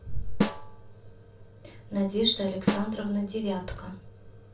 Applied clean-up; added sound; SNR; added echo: none; Snare drum; 5 dB; reverberation time 0.3 s.